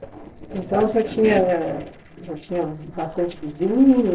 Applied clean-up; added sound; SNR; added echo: neural separator model SepFormer DNS4.